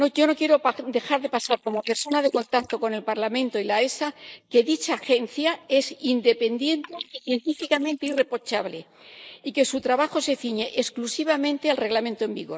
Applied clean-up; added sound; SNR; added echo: neural mask model Resemble Enhance denoiser.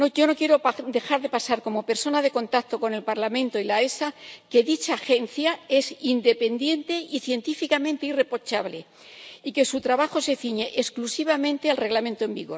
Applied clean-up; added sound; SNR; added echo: none; none; none; none.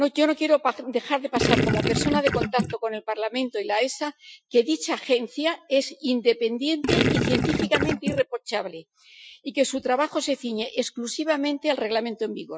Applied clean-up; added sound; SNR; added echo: classical method Wiener filter.